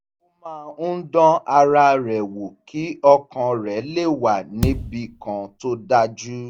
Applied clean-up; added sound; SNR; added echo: none; Bass drum; 8 dB; none.